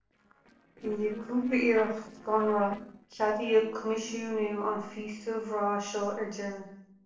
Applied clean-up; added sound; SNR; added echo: neural separator model SepFormer DNS4.